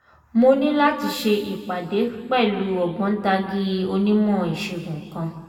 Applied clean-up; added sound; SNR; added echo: none; none; none; reverberation time 1.9 s.